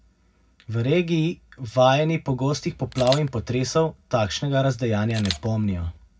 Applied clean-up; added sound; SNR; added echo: none; Camera; 14 dB; reverberation time 0.3 s.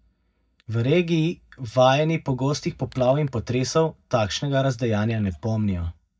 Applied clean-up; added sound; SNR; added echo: neural mask model DeepFilterNet 3.